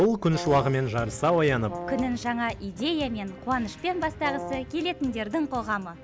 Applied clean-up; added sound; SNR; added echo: none; Brass instrument; 11 dB; none.